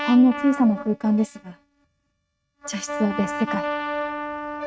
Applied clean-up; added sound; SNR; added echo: neural mask model RNNoise.